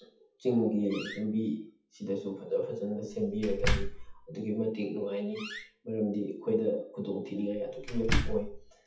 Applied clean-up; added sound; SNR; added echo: classical method WPE with log-MMSE.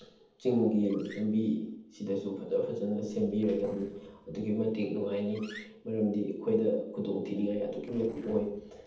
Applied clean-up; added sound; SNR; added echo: neural separator model SepFormer DNS4.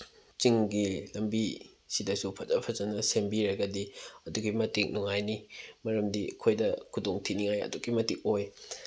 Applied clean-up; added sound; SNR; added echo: none; none; none; none.